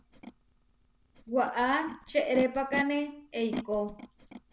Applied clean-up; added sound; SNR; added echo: none; Animal; 11 dB; none.